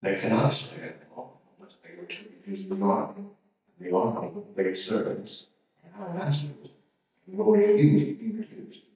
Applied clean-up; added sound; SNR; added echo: neural mask model DeepFilterNet 3.